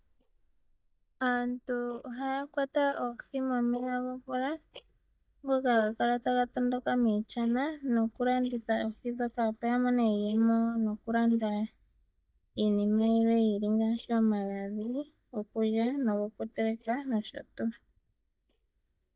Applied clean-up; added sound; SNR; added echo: neural mask model DeepFilterNet 3.